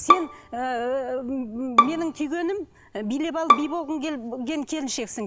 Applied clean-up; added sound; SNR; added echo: none; Bowed string instrument; -1 dB; none.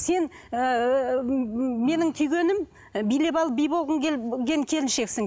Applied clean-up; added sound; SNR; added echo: none; none; none; none.